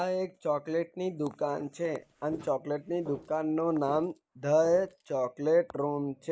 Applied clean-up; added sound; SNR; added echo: neural mask model Resemble Enhance denoiser.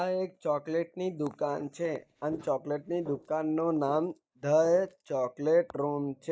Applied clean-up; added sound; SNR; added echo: neural mask model DeepFilterNet 3.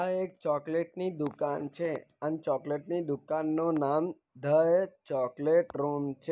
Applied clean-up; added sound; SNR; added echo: none; none; none; none.